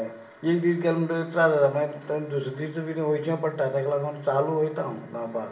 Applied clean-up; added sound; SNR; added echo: none; none; none; reverberation time 2.5 s.